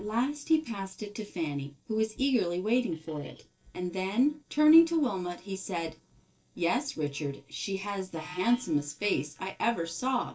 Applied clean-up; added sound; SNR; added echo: neural separator model SepFormer DNS4.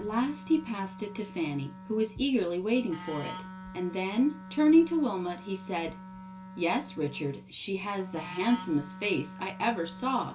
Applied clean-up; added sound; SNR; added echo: none; Wind instrument, woodwind instrument; 14 dB; reverberation time 0.2 s.